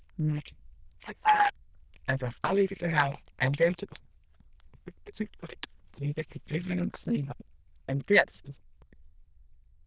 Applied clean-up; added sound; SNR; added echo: neural diffusion model UNIVERSE++.